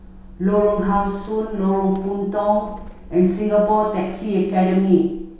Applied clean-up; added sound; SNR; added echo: none; Bird; 18 dB; reverberation time 0.6 s.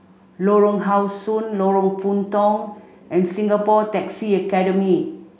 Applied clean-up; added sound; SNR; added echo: none; none; none; none.